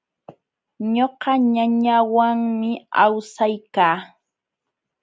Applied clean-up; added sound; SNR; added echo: none; none; none; none.